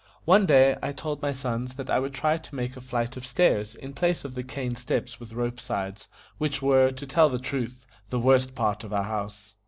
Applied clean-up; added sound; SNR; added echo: none; none; none; none.